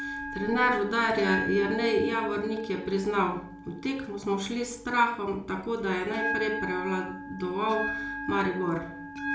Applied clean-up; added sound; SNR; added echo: none; Bell; 8 dB; reverberation time 0.4 s.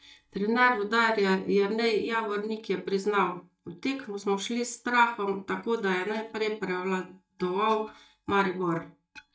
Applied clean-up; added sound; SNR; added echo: neural mask model DeepFilterNet 3.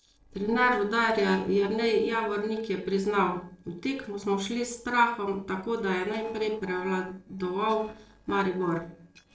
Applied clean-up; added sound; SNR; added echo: neural separator model SepFormer DNS4.